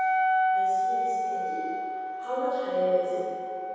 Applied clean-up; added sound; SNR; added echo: none; Wind instrument, woodwind instrument; -4 dB; reverberation time 2.2 s.